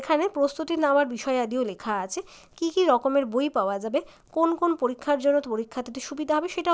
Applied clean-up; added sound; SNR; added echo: none; none; none; none.